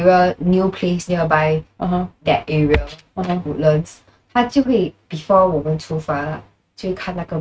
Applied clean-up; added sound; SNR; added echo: neural mask model RNNoise.